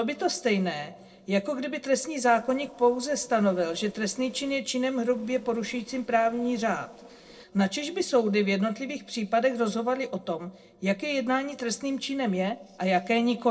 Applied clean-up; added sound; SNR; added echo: neural separator model SepFormer DNS4.